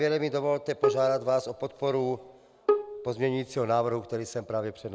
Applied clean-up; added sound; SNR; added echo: none; Bowed string instrument; 3 dB; none.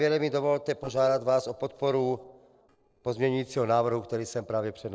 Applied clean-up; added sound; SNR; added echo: neural separator model SepFormer DNS4.